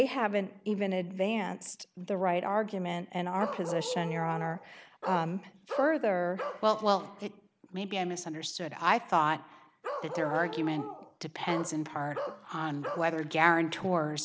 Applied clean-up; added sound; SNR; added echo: none; Bark; 8 dB; none.